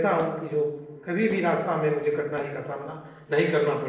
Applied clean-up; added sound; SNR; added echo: neural separator model SepFormer DNS4.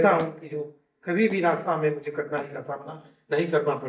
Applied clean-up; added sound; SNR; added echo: neural mask model DeepFilterNet 3.